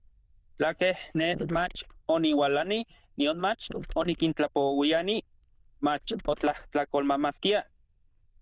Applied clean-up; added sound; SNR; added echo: neural diffusion model UNIVERSE++.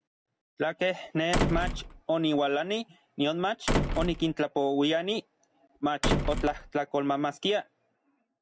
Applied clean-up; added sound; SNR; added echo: none; Slam; 3 dB; none.